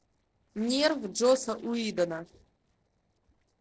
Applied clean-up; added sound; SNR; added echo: neural separator model SepFormer DNS4.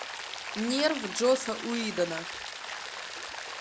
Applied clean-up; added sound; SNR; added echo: none; Rain; 7 dB; none.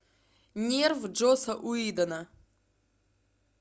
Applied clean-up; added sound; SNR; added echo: none; none; none; none.